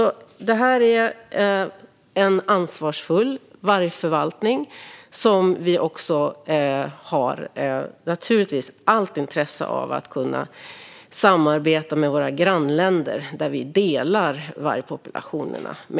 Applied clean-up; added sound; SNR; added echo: none; none; none; none.